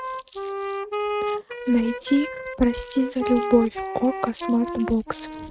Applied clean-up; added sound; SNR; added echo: neural mask model RNNoise.